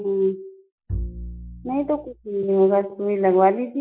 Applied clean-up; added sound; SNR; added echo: classical method Wiener filter.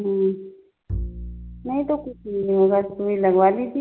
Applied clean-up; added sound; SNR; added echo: none; Bowed string instrument; 13 dB; none.